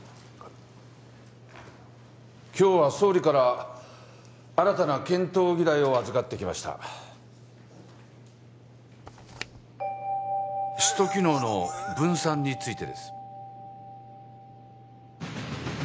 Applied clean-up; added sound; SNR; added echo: none; Cough; 14 dB; none.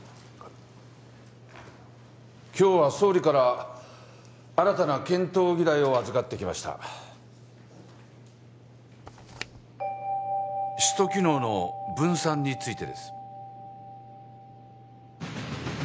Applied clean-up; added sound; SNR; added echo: none; none; none; none.